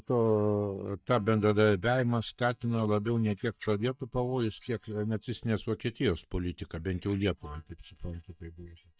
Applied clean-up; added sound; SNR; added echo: neural mask model DeepFilterNet 3.